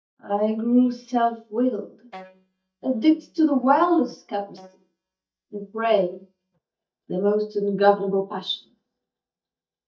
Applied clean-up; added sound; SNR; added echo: neural mask model DeepFilterNet 3.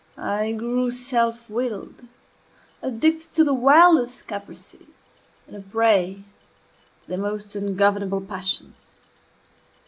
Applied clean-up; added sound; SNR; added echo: none; none; none; none.